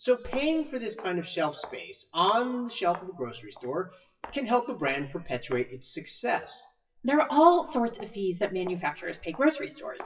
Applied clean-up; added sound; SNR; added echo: classical method WPE with log-MMSE.